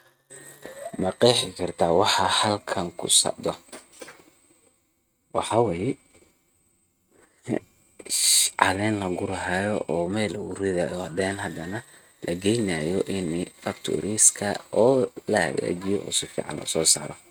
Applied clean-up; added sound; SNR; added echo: neural mask model RNNoise.